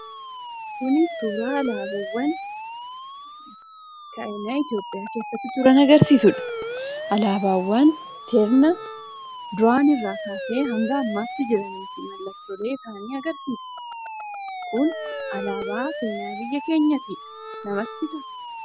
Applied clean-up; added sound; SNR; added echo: none; Siren; 10 dB; none.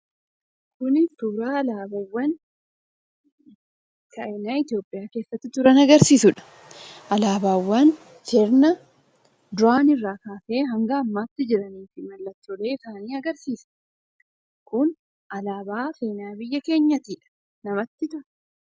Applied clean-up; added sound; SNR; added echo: none; none; none; none.